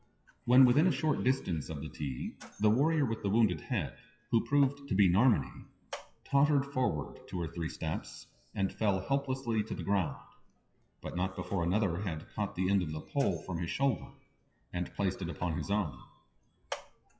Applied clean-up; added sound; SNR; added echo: classical method WPE with log-MMSE.